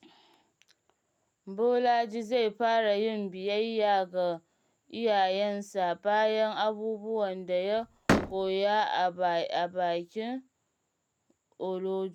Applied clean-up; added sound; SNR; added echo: none; Slam; 1 dB; none.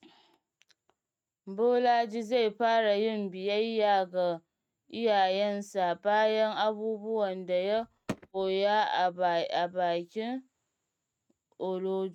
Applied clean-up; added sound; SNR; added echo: neural mask model RNNoise.